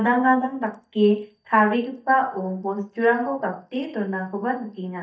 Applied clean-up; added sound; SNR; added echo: neural mask model DeepFilterNet 3.